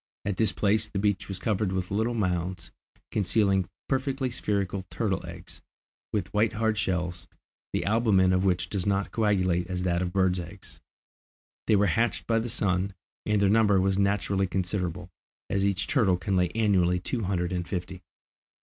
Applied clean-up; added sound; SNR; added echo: none; none; none; none.